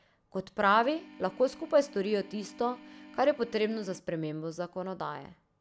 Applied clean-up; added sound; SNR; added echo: none; Organ; 19 dB; none.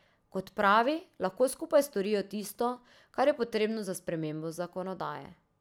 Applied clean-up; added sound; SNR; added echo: none; none; none; none.